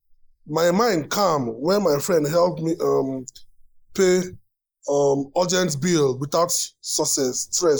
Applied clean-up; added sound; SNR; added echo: neural mask model Resemble Enhance denoiser.